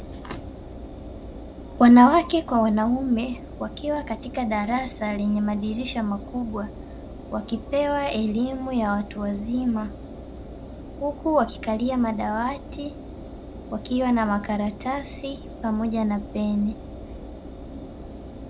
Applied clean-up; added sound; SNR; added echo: none; Engine; 13 dB; none.